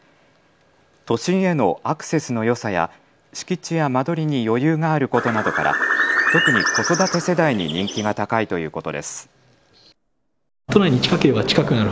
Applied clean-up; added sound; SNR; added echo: none; Bird; 0 dB; none.